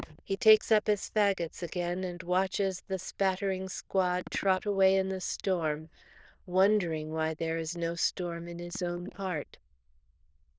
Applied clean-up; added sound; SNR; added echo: neural diffusion model UNIVERSE++.